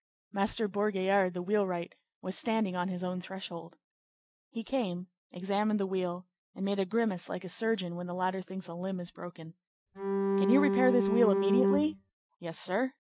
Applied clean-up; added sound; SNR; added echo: neural mask model RNNoise.